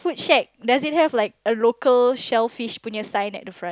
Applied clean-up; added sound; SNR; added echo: none; none; none; none.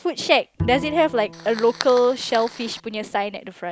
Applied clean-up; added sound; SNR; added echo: none; Fire + Bowed string instrument; 12 dB; none.